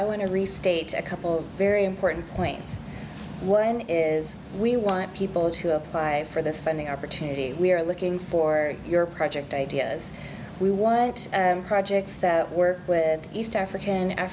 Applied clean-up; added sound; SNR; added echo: none; none; none; none.